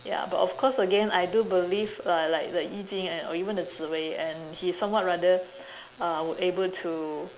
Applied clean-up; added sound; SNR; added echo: none; none; none; none.